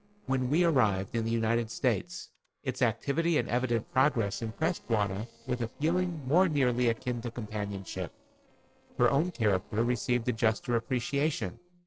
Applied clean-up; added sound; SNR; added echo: neural separator model SepFormer DNS4.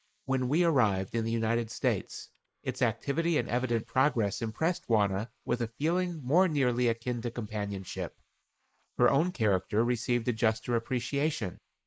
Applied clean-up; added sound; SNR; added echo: neural mask model Resemble Enhance denoiser.